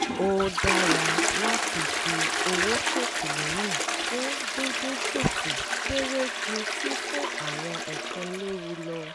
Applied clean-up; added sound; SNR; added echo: none; Toilet flush; -4 dB; none.